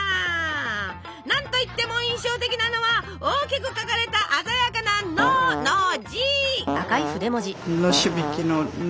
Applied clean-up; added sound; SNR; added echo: none; Fart; 5 dB; none.